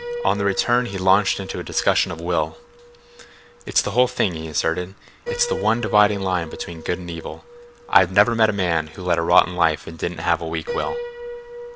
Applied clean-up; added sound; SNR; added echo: none; Piano; 13 dB; none.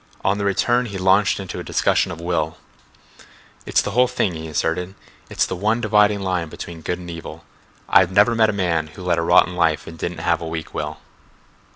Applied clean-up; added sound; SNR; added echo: none; none; none; none.